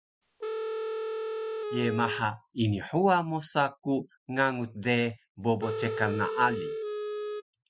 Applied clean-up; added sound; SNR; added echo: classical method Wiener filter.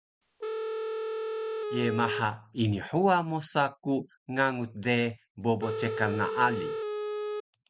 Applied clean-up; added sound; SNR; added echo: none; Telephone; 3 dB; none.